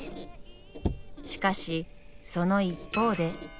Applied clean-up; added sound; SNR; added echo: none; Squeak; 9 dB; none.